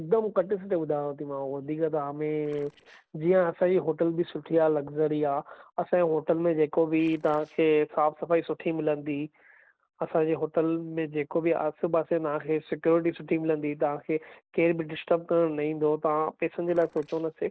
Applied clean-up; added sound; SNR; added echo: neural separator model SepFormer DNS4.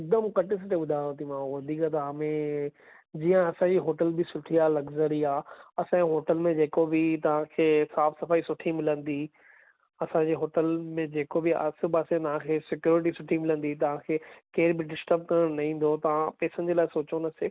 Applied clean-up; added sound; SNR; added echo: none; none; none; none.